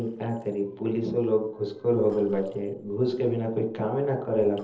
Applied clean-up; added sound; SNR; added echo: neural separator model SepFormer DNS4.